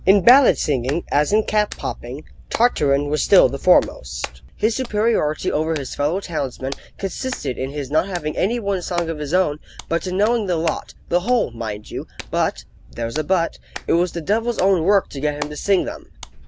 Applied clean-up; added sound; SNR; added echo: none; Hands; 17 dB; none.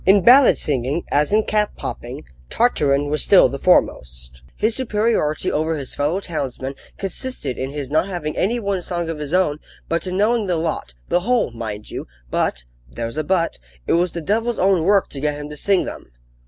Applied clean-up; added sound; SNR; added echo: none; none; none; none.